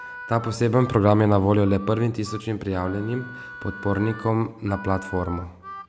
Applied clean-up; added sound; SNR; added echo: none; Harmonica; 17 dB; none.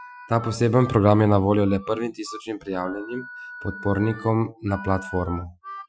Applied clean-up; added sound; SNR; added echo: classical method Wiener filter.